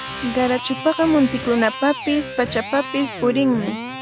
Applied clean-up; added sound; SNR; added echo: none; Electric guitar; 10 dB; none.